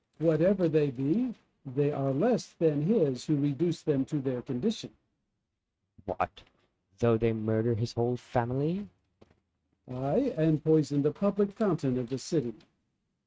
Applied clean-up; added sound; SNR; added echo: neural mask model RNNoise.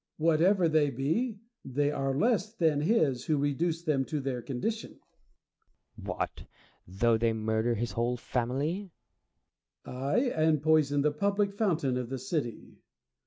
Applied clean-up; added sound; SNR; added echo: none; none; none; none.